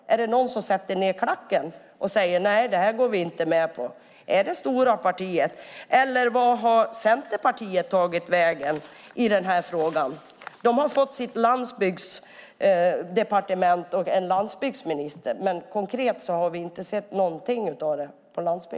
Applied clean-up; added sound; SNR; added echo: none; none; none; none.